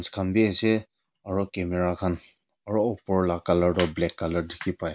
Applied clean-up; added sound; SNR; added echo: none; none; none; none.